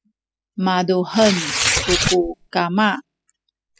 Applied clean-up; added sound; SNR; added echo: classical method spectral subtraction.